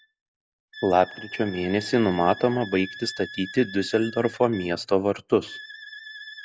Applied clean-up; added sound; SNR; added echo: none; Wind instrument, woodwind instrument; 16 dB; none.